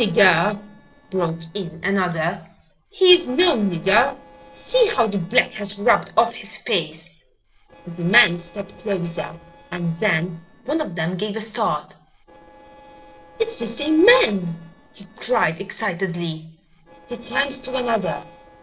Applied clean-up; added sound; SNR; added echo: neural separator model SepFormer DNS4.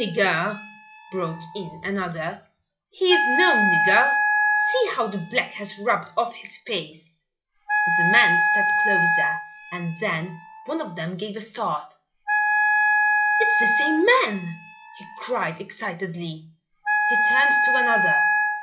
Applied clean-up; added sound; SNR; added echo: classical method log-MMSE.